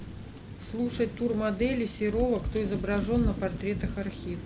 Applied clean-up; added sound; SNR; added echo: none; Thunder / Rain; 6 dB; none.